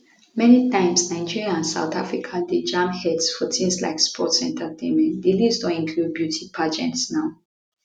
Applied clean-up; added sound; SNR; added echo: none; none; none; none.